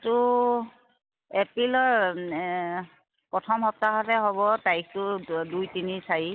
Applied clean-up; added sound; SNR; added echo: none; none; none; none.